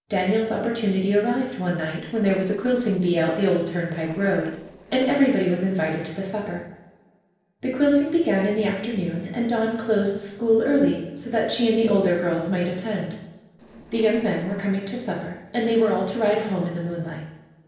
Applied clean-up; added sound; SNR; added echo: neural separator model SepFormer DNS4.